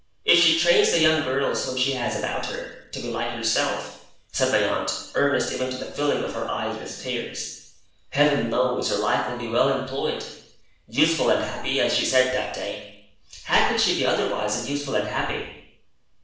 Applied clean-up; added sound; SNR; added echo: none; none; none; reverberation time 0.7 s.